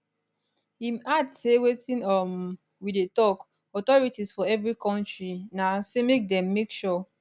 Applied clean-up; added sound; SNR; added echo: none; none; none; none.